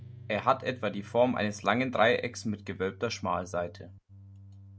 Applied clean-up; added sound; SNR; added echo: none; Guitar + Organ; 18 dB; none.